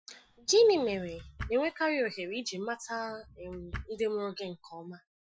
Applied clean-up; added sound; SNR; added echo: classical method Wiener filter.